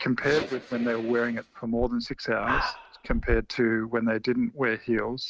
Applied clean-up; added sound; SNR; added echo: neural mask model RNNoise.